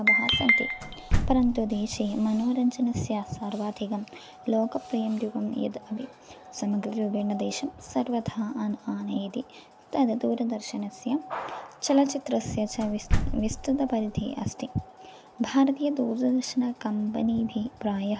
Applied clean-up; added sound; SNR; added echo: none; Slam; 2 dB; none.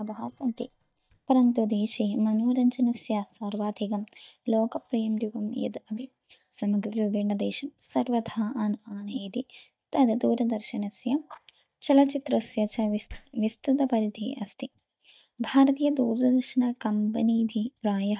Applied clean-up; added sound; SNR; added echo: neural mask model DeepFilterNet 3.